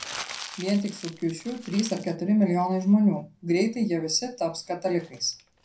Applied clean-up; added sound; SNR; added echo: none; Crumpling, crinkling; 17 dB; reverberation time 0.2 s.